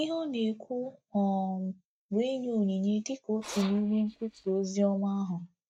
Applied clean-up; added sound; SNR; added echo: neural mask model DeepFilterNet 3.